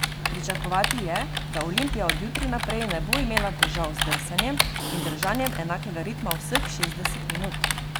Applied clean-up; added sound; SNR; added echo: none; Typing; -3 dB; none.